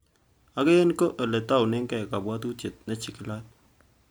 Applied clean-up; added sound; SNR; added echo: none; none; none; none.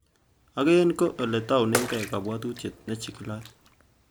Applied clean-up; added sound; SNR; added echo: none; Bathtub (filling or washing) / Water / Splash, splatter; 10 dB; none.